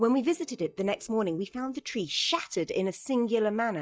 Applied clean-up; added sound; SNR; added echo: neural mask model DeepFilterNet 3.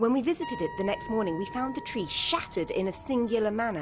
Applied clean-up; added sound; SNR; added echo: none; Wind instrument, woodwind instrument; 15 dB; none.